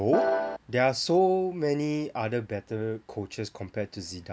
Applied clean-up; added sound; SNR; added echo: none; Piano; -2 dB; none.